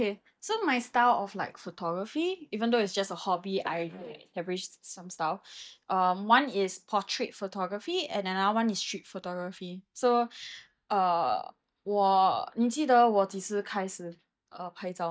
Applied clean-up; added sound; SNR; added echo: neural mask model DeepFilterNet 3.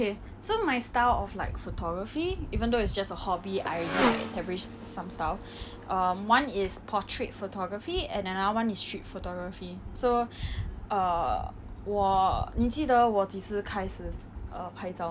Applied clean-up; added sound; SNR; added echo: none; Motorcycle; 11 dB; none.